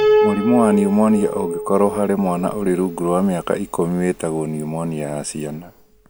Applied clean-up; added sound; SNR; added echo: none; Piano; 5 dB; none.